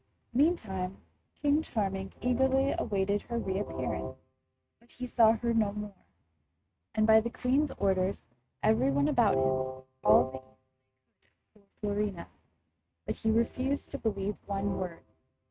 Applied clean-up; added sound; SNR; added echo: neural mask model RNNoise.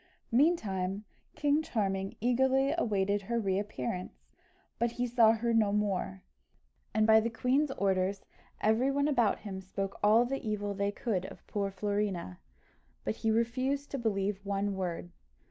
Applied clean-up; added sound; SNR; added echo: none; none; none; none.